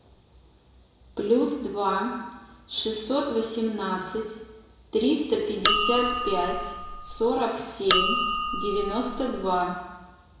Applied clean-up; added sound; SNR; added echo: none; Chink, clink; 0 dB; reverberation time 1.0 s.